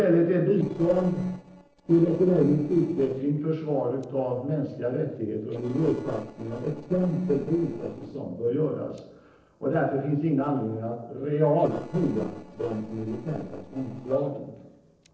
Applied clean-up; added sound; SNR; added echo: neural separator model SepFormer DNS4.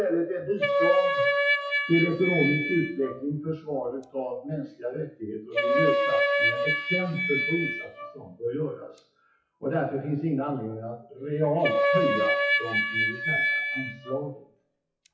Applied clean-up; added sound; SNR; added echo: classical method WPE with log-MMSE.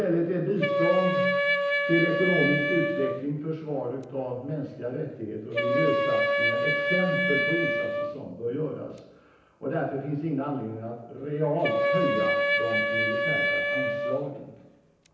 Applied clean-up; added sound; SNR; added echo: none; Wind instrument, woodwind instrument; -3 dB; reverberation time 0.9 s.